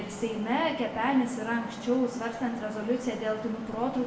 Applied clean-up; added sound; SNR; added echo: none; Traffic noise, roadway noise; 12 dB; reverberation time 0.8 s.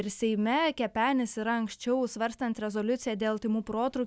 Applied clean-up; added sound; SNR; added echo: none; none; none; none.